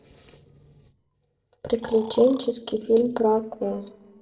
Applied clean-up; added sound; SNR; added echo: neural separator model SepFormer DNS4.